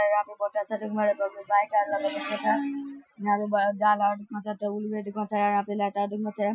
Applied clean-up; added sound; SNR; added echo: classical method Wiener filter.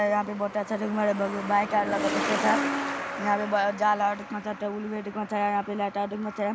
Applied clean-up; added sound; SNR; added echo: none; Truck; 6 dB; none.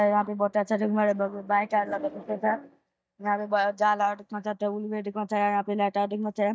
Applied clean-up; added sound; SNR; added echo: neural mask model DeepFilterNet 3.